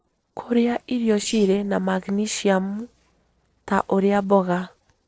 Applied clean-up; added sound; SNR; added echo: neural separator model SepFormer DNS4.